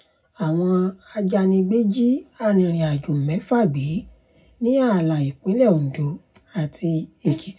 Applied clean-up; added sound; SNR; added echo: none; none; none; reverberation time 0.4 s.